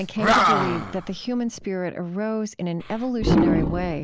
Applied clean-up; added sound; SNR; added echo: none; Animal; -3 dB; none.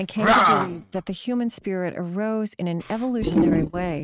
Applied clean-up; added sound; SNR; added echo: neural mask model RNNoise.